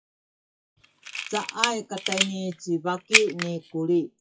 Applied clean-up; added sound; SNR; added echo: classical method WPE with log-MMSE.